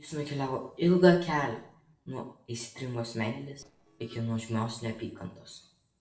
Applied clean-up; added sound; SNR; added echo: neural separator model SepFormer DNS4.